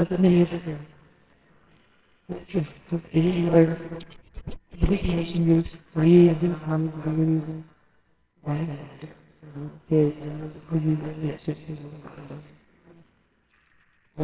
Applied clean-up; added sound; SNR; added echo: neural separator model SepFormer WHAMR!.